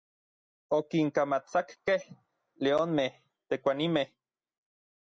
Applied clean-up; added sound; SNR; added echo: none; none; none; none.